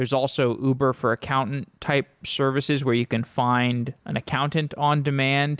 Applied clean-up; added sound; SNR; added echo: none; none; none; none.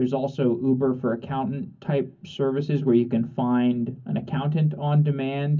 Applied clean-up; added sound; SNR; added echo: none; none; none; reverberation time 0.3 s.